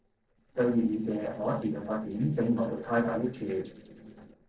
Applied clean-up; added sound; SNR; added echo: neural separator model SepFormer DNS4.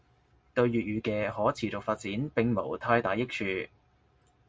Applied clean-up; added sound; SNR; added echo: none; none; none; none.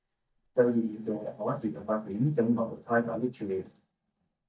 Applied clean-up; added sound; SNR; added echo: neural mask model DeepFilterNet 3.